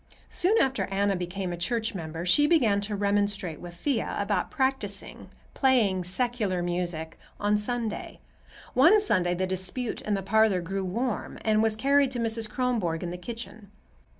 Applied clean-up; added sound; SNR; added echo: none; none; none; none.